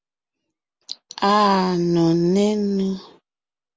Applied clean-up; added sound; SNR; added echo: none; none; none; none.